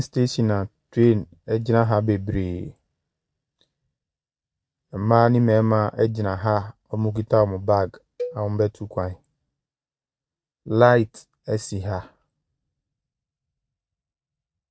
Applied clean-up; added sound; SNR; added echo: neural mask model RNNoise.